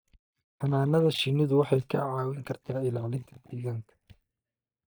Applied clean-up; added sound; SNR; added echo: neural mask model DeepFilterNet 3.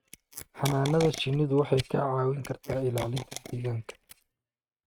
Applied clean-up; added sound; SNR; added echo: neural mask model RNNoise.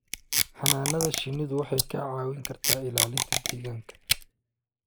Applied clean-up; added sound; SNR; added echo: neural mask model Resemble Enhance denoiser.